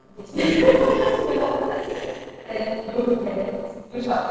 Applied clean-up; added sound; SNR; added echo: neural separator model SepFormer DNS4.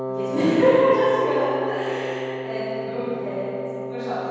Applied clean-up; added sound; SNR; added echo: none; Wind instrument, woodwind instrument; 6 dB; reverberation time 2.2 s.